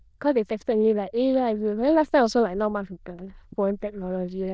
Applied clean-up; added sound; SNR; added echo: neural diffusion model UNIVERSE++.